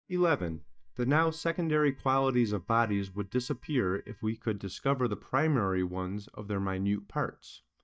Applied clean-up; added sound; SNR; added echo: neural mask model DeepFilterNet 3.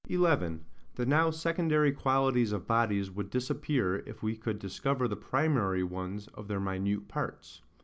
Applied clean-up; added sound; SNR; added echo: none; none; none; none.